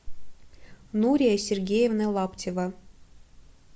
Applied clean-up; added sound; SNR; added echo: none; none; none; none.